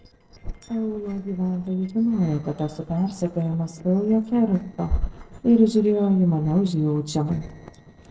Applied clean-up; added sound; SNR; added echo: neural separator model SepFormer DNS4.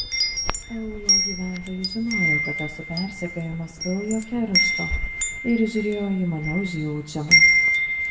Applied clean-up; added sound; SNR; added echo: none; Wind chime; -4 dB; reverberation time 0.9 s.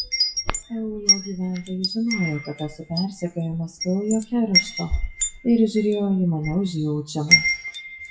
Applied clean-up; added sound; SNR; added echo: classical method WPE with log-MMSE.